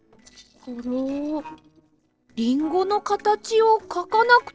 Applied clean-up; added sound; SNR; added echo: neural separator model SepFormer DNS4.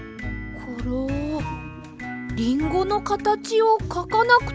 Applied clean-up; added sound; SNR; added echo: none; none; none; none.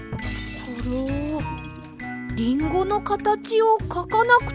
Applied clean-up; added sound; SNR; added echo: none; Shatter; 20 dB; none.